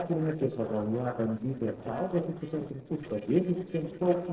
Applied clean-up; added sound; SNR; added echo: neural separator model SepFormer DNS4.